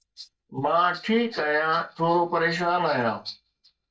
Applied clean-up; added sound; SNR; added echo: neural mask model DeepFilterNet 3.